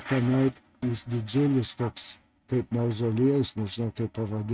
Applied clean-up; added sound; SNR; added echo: neural mask model RNNoise.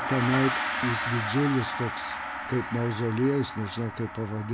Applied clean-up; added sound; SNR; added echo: none; Gong; 4 dB; none.